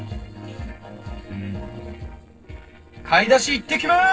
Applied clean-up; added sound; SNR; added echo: neural separator model SepFormer DNS4.